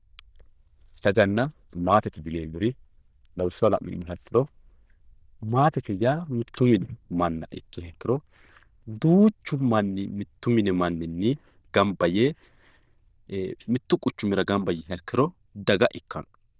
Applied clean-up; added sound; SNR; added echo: neural diffusion model UNIVERSE++.